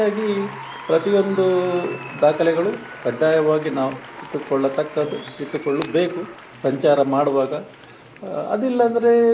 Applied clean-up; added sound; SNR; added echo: none; Applause + Shatter; 17 dB; none.